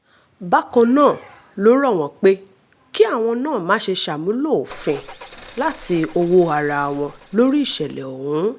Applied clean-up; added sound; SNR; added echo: none; Car; 20 dB; none.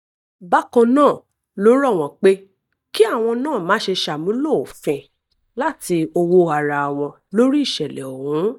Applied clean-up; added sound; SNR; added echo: neural mask model DeepFilterNet 3.